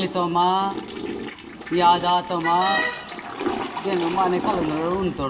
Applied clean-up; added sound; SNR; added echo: none; Toilet flush / Water; 8 dB; reverberation time 1.9 s.